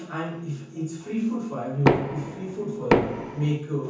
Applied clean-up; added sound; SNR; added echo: none; Knock; -3 dB; reverberation time 0.8 s.